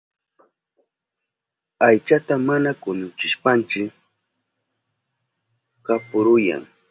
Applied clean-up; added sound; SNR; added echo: none; none; none; none.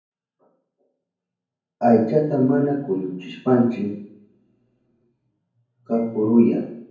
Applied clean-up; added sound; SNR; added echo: none; none; none; reverberation time 0.9 s.